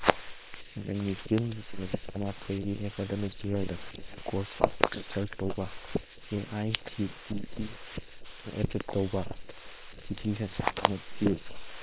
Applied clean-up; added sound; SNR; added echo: neural separator model SepFormer WHAM!.